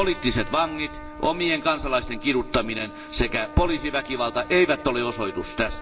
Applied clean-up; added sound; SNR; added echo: none; Trumpet; 16 dB; reverberation time 1.8 s.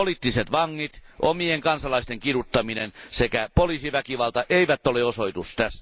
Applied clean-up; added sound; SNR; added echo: none; none; none; none.